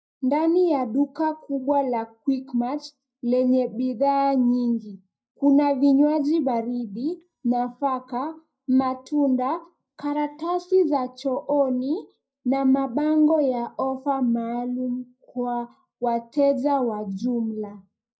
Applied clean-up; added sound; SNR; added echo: neural mask model DeepFilterNet 3.